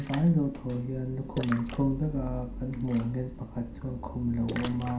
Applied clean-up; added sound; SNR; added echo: none; Splash, splatter; 10 dB; reverberation time 0.5 s.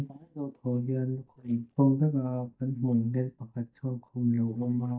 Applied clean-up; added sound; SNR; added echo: neural mask model DeepFilterNet 3.